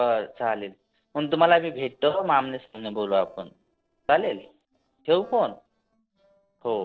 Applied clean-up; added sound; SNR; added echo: neural separator model SepFormer DNS4.